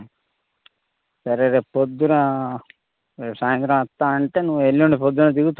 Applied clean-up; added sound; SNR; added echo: none; none; none; none.